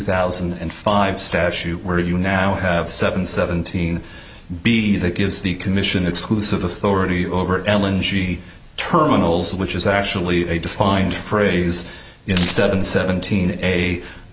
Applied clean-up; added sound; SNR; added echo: none; Coin (dropping); 7 dB; none.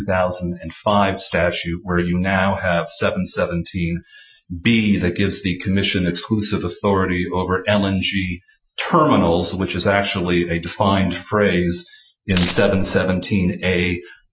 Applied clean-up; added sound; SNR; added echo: classical method Wiener filter.